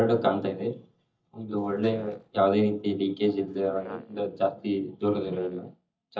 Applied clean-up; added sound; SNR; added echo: neural mask model DeepFilterNet 3.